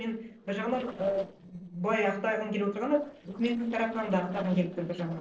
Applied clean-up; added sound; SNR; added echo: neural separator model SepFormer DNS4.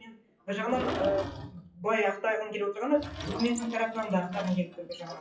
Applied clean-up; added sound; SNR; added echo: classical method WPE with log-MMSE.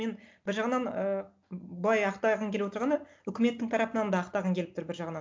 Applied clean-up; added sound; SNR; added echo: none; none; none; none.